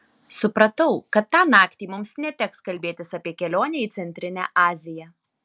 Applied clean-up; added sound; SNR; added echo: none; none; none; none.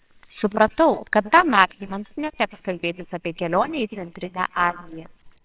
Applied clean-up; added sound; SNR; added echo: neural separator model SepFormer WHAMR!.